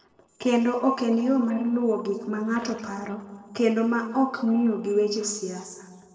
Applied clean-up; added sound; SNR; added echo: neural separator model SepFormer DNS4.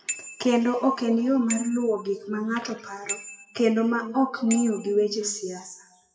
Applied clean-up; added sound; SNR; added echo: classical method WPE with log-MMSE.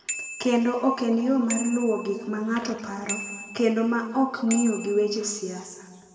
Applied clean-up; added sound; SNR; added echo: none; Bicycle bell; 12 dB; reverberation time 1.6 s.